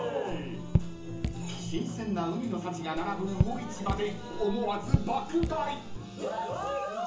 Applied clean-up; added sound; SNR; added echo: none; Raindrop / Drip; 0 dB; reverberation time 0.8 s.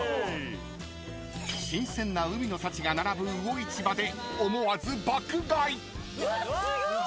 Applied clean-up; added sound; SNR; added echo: none; none; none; none.